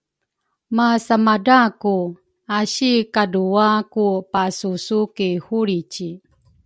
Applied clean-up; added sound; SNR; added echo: none; none; none; none.